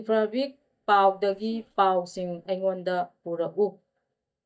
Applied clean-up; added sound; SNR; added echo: neural mask model DeepFilterNet 3.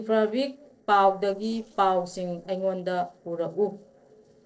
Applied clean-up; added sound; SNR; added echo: neural separator model SepFormer DNS4.